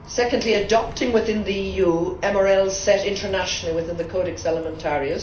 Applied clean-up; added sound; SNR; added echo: none; Bus; 16 dB; reverberation time 0.4 s.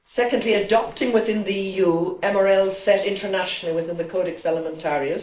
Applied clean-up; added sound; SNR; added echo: neural separator model SepFormer DNS4.